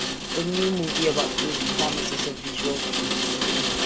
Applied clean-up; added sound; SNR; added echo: none; Rain; -4 dB; none.